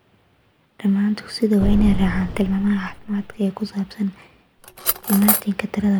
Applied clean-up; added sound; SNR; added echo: none; Cutlery, silverware + Boom; 2 dB; none.